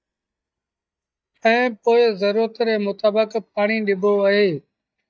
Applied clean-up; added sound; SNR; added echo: neural mask model DeepFilterNet 3.